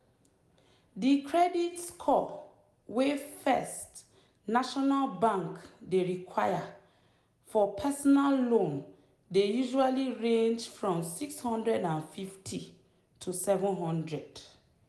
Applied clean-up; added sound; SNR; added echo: none; none; none; none.